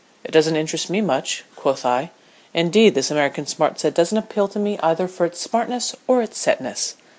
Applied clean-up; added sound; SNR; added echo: none; none; none; none.